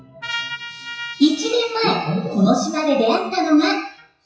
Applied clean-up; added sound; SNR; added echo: classical method WPE with log-MMSE.